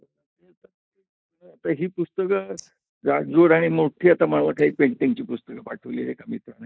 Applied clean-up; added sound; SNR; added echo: neural mask model DeepFilterNet 3.